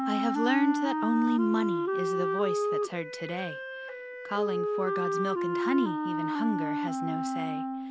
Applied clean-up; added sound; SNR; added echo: none; Wind instrument, woodwind instrument; -2 dB; none.